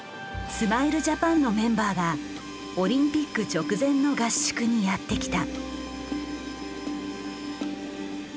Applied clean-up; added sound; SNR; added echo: none; Bowed string instrument + Printer; 17 dB; none.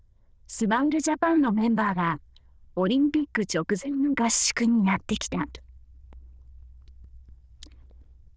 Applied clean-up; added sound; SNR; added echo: neural diffusion model UNIVERSE++.